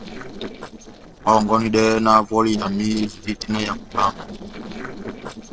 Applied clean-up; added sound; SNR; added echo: neural separator model SepFormer DNS4.